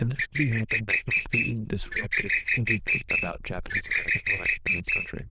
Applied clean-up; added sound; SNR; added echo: neural diffusion model UNIVERSE++.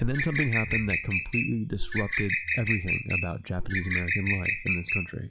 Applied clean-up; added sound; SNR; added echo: classical method log-MMSE.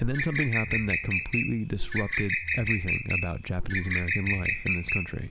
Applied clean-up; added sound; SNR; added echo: none; Bird; 0 dB; none.